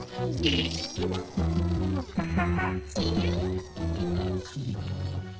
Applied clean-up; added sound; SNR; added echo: neural separator model SepFormer DNS4.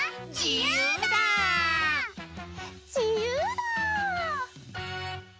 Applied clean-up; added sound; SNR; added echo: none; none; none; none.